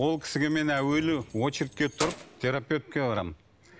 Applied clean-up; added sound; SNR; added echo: none; Keys jangling; 15 dB; none.